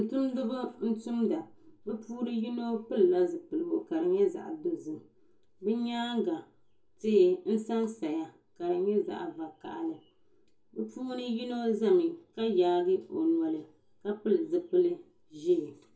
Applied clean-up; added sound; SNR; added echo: none; none; none; reverberation time 0.2 s.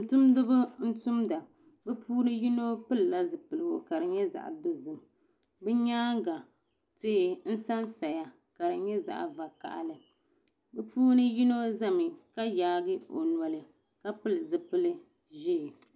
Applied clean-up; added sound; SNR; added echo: none; none; none; none.